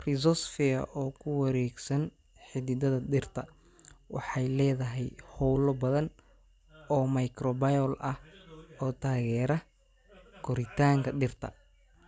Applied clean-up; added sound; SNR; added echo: none; none; none; none.